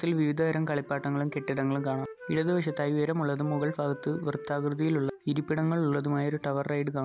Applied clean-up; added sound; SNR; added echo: none; Wind instrument, woodwind instrument; 16 dB; none.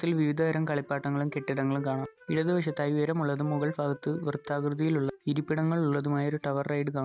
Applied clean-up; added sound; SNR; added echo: neural mask model RNNoise.